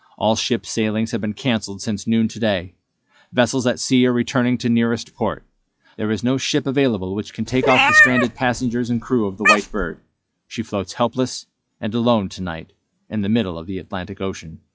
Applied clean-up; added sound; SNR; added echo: classical method log-MMSE.